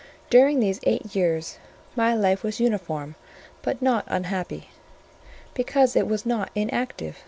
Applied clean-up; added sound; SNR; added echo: none; none; none; none.